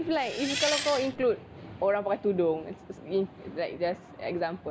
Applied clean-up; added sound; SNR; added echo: none; Engine; 4 dB; none.